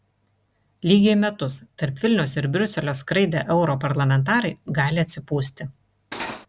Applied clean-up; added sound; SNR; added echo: none; Cutlery, silverware; 8 dB; none.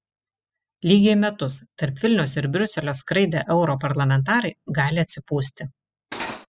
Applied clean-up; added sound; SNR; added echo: classical method spectral subtraction.